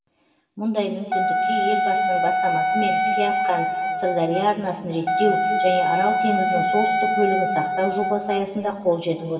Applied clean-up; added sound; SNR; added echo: none; Wind instrument, woodwind instrument; -3 dB; reverberation time 2.5 s.